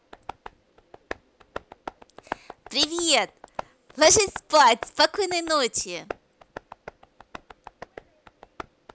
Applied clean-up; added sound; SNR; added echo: none; Tap; 15 dB; none.